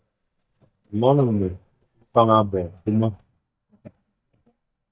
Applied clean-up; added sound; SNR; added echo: neural mask model DeepFilterNet 3.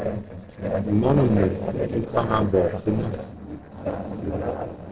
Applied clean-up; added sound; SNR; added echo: neural separator model SepFormer DNS4.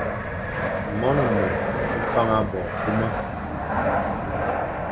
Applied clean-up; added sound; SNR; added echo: none; Fixed-wing aircraft, airplane; -3 dB; reverberation time 1.1 s.